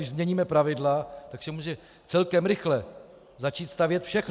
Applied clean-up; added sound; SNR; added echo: none; none; none; none.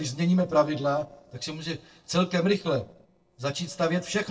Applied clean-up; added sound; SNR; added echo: neural separator model SepFormer DNS4.